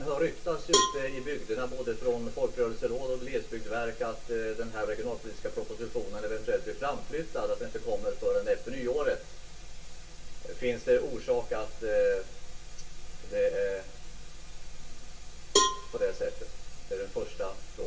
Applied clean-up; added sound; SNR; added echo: none; Cowbell; 1 dB; reverberation time 0.2 s.